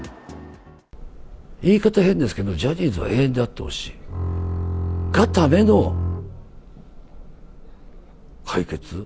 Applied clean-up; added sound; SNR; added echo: none; Bowed string instrument; 2 dB; none.